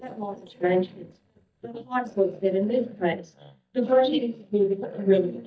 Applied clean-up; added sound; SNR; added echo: neural mask model DeepFilterNet 3.